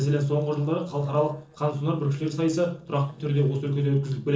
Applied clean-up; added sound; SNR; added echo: neural separator model SepFormer DNS4.